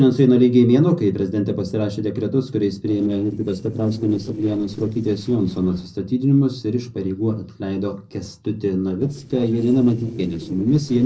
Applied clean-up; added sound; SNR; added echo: neural separator model SepFormer DNS4.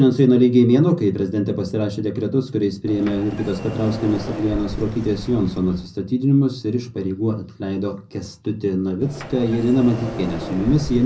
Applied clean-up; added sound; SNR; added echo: none; Sliding door; 15 dB; reverberation time 0.4 s.